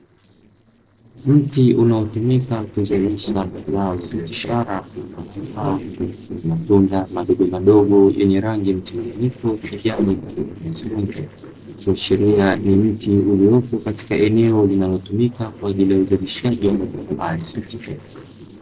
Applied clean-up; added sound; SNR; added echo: neural separator model SepFormer DNS4.